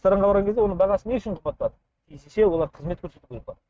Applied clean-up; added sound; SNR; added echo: neural mask model RNNoise.